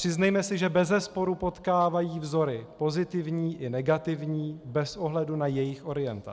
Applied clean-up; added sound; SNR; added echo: none; none; none; none.